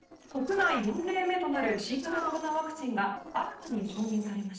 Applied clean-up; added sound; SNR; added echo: neural separator model SepFormer DNS4.